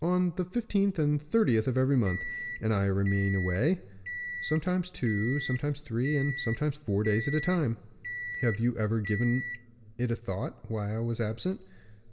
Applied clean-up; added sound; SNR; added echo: none; Microwave oven; 10 dB; reverberation time 1.3 s.